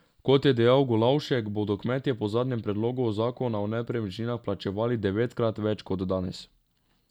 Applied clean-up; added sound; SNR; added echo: none; none; none; none.